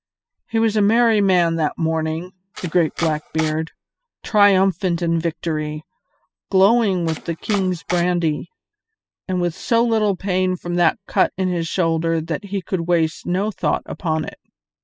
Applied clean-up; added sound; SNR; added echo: classical method spectral subtraction.